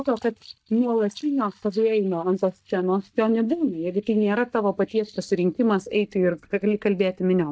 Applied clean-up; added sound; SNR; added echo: neural mask model DeepFilterNet 3.